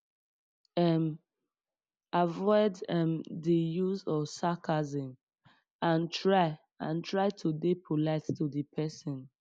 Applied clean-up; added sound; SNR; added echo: none; none; none; none.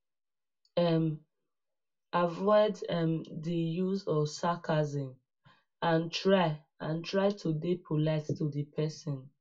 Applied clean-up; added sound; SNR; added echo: none; none; none; reverberation time 0.2 s.